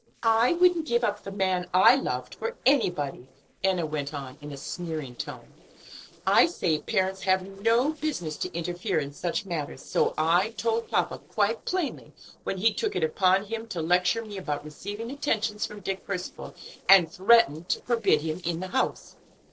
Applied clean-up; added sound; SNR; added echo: neural separator model SepFormer DNS4.